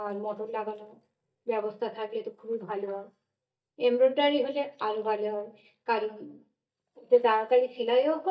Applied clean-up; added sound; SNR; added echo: neural mask model DeepFilterNet 3.